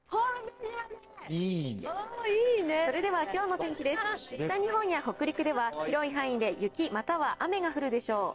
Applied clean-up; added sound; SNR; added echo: neural separator model SepFormer DNS4.